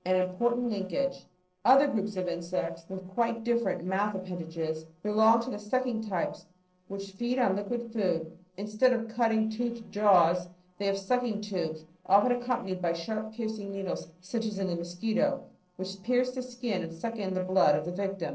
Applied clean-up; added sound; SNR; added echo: neural separator model SepFormer DNS4.